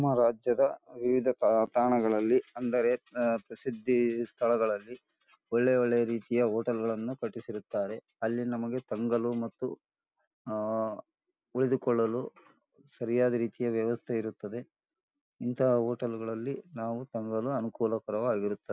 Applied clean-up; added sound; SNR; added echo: none; none; none; none.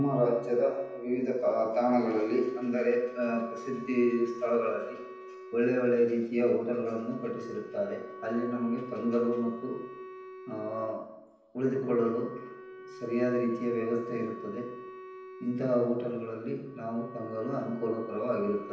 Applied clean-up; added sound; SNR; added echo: none; Wind instrument, woodwind instrument; 15 dB; reverberation time 0.9 s.